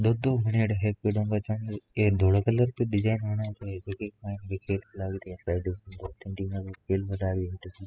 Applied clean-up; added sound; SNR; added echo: classical method spectral subtraction.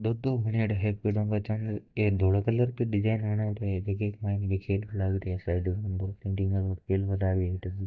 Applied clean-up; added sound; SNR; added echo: neural mask model DeepFilterNet 3.